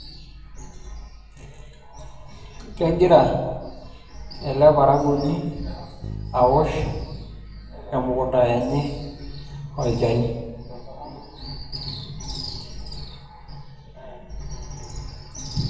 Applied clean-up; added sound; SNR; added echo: none; Bass guitar; 19 dB; reverberation time 1.0 s.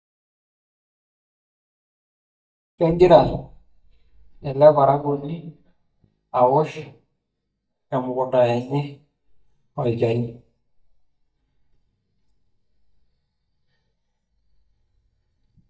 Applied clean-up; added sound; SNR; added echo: neural mask model DeepFilterNet 3.